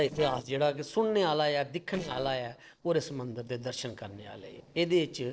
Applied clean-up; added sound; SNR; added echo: neural separator model SepFormer DNS4.